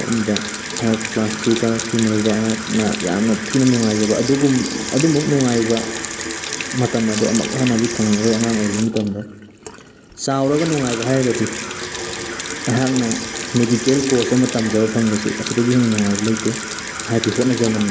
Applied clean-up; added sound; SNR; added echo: none; Sink (filling or washing) / Water tap, faucet; 8 dB; none.